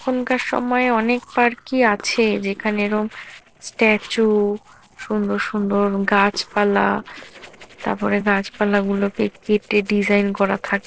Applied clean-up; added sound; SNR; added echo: neural separator model SepFormer DNS4.